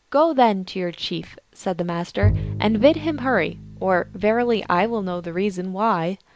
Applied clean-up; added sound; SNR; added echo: none; Bowed string instrument; 7 dB; none.